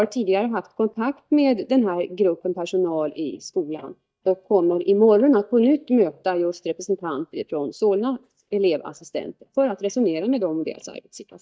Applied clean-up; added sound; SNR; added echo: neural mask model DeepFilterNet 3.